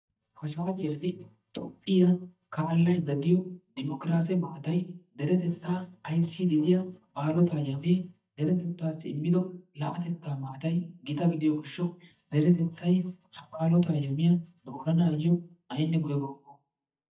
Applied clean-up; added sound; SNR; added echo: neural mask model DeepFilterNet 3.